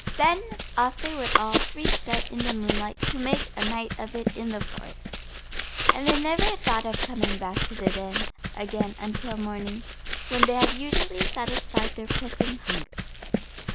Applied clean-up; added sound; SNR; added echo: none; Run; -4 dB; none.